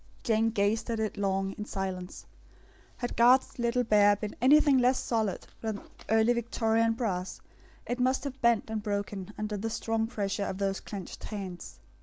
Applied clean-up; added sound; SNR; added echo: none; none; none; none.